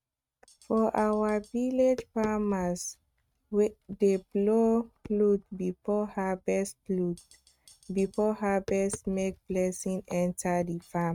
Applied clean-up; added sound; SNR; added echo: neural mask model RNNoise.